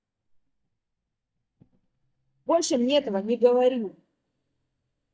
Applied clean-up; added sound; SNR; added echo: neural mask model DeepFilterNet 3.